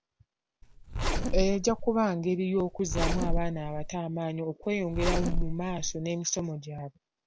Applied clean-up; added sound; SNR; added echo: none; Zipper (clothing); -1 dB; none.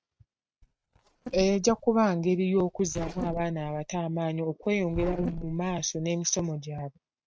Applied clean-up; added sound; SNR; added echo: neural mask model RNNoise.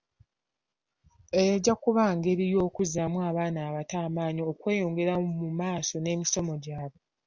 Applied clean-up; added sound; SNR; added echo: none; none; none; none.